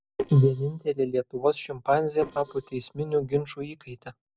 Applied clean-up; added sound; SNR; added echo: neural separator model SepFormer DNS4.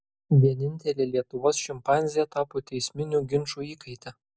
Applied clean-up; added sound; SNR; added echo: none; none; none; none.